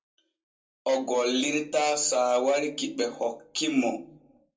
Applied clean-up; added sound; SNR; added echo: none; none; none; reverberation time 0.2 s.